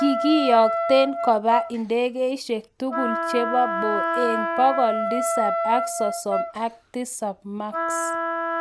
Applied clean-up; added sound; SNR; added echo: none; Wind instrument, woodwind instrument; 3 dB; none.